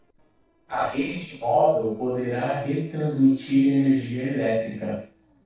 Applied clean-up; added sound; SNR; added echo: neural separator model SepFormer DNS4.